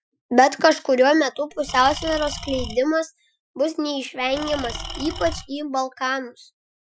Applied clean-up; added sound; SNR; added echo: classical method Wiener filter.